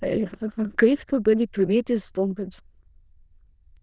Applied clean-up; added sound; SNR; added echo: neural diffusion model UNIVERSE++.